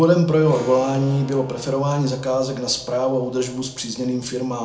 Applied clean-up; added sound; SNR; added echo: none; Acoustic guitar / Strum; 20 dB; reverberation time 0.4 s.